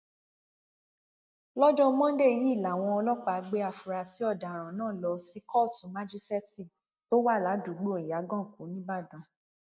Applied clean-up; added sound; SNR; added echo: neural mask model DeepFilterNet 3.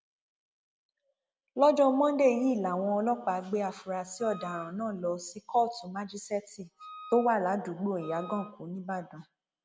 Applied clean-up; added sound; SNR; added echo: none; Wind instrument, woodwind instrument; 17 dB; none.